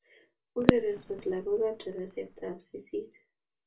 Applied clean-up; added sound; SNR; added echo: none; Fireworks; -2 dB; reverberation time 0.2 s.